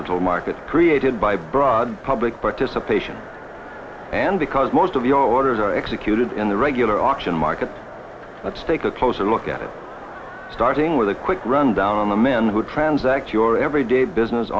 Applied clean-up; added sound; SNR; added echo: none; none; none; none.